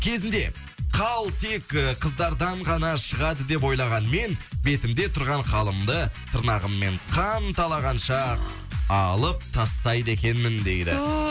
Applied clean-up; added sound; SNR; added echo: none; none; none; none.